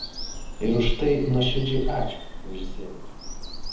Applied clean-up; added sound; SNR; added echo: none; Bird vocalization, bird call, bird song; 2 dB; reverberation time 1.0 s.